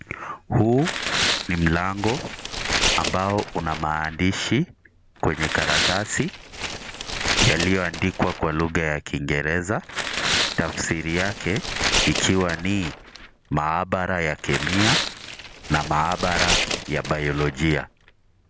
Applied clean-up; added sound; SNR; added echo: none; Tearing; 3 dB; none.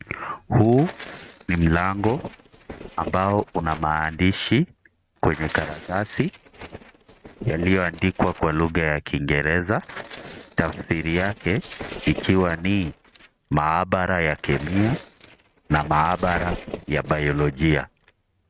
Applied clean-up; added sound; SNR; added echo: neural mask model RNNoise.